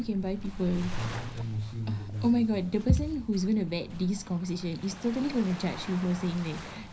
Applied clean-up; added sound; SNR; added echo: none; Waves, surf; 12 dB; reverberation time 0.5 s.